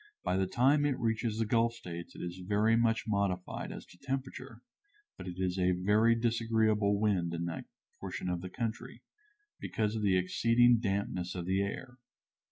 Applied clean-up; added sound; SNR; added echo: none; none; none; none.